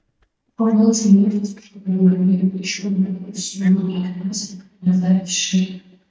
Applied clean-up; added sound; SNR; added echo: neural mask model DeepFilterNet 3.